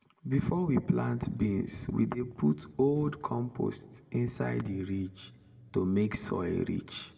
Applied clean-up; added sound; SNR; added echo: none; none; none; reverberation time 1.7 s.